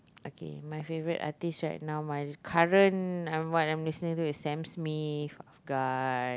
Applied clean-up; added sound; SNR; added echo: none; none; none; none.